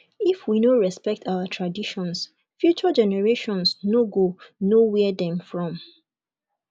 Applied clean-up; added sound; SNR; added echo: none; none; none; none.